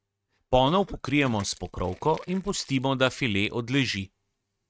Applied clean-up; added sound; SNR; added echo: neural mask model RNNoise.